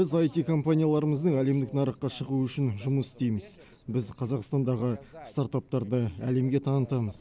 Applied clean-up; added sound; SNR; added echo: none; none; none; none.